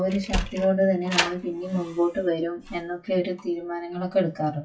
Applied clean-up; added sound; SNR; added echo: classical method WPE with log-MMSE.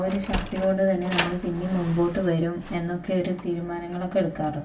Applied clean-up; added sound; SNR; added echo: none; Sliding door; 10 dB; reverberation time 0.1 s.